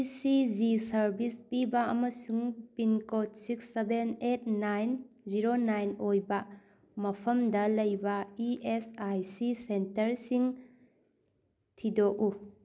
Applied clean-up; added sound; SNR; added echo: none; none; none; none.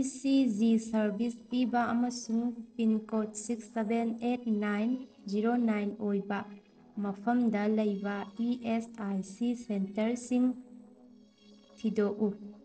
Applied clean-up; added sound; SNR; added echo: neural separator model SepFormer DNS4.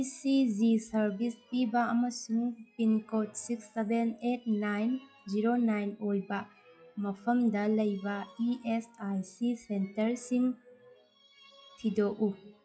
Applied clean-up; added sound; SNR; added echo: classical method WPE with log-MMSE.